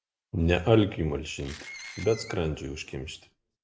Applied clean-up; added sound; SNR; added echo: none; Screech + Domestic sounds, home sounds; 19 dB; none.